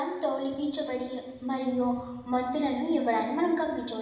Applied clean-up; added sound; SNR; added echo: none; none; none; reverberation time 1.1 s.